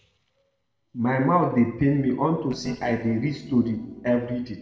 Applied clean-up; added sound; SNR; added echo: neural separator model SepFormer DNS4.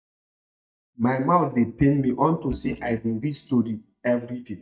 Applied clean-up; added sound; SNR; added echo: neural mask model DeepFilterNet 3.